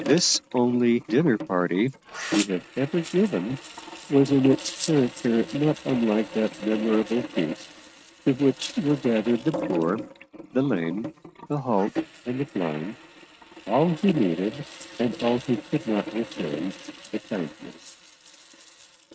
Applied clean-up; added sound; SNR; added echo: neural mask model RNNoise.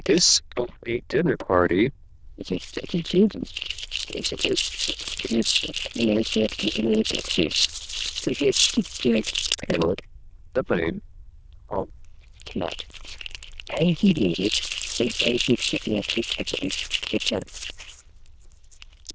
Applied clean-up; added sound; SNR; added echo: neural diffusion model UNIVERSE++.